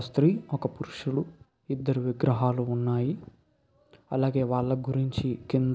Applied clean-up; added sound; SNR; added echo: none; none; none; none.